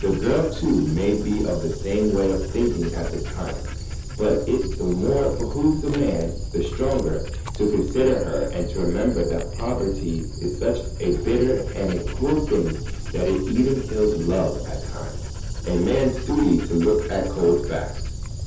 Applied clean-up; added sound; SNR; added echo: none; Dog; 6 dB; reverberation time 0.5 s.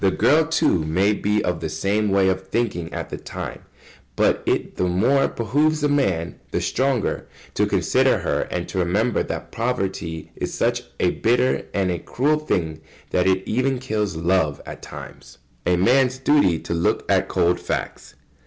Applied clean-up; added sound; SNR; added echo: none; none; none; none.